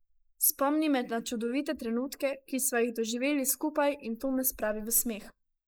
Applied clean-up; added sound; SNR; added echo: neural mask model Resemble Enhance denoiser.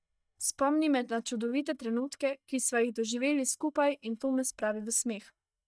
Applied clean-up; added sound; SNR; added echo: neural mask model DeepFilterNet 3.